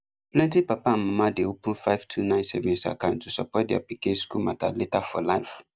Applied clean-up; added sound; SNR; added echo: none; none; none; none.